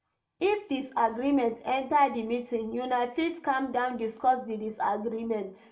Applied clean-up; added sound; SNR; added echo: none; none; none; reverberation time 0.4 s.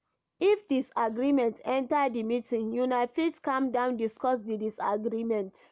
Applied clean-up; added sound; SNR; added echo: none; none; none; none.